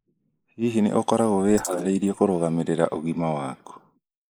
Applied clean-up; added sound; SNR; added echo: neural mask model Resemble Enhance denoiser.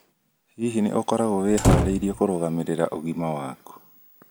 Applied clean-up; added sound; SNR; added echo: none; Slam; -3 dB; none.